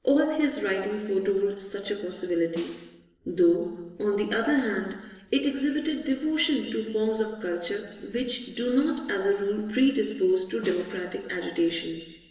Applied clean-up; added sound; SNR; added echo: neural separator model SepFormer DNS4.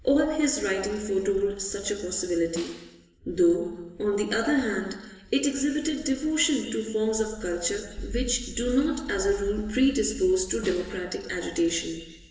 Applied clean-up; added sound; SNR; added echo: none; Snare drum; 18 dB; reverberation time 1.3 s.